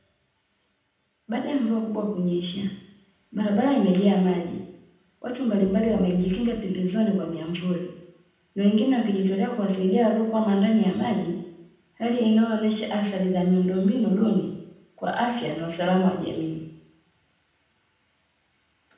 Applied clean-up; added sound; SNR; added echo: none; Piano; 15 dB; reverberation time 0.8 s.